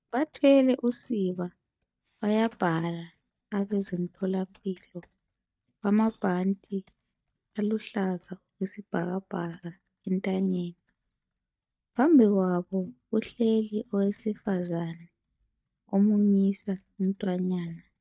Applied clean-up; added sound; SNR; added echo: neural mask model DeepFilterNet 3.